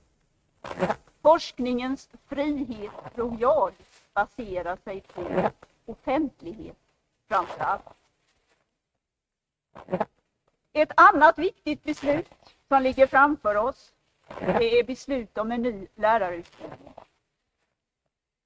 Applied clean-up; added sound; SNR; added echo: neural mask model RNNoise.